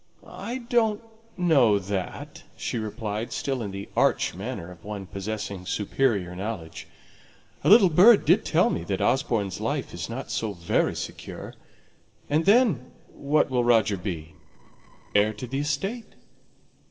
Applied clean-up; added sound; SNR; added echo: neural separator model SepFormer DNS4.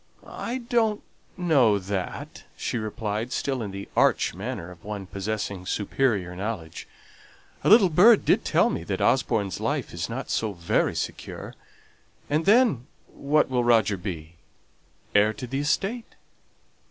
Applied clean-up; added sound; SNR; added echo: none; none; none; none.